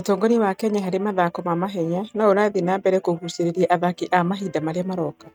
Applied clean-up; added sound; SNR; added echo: neural mask model RNNoise.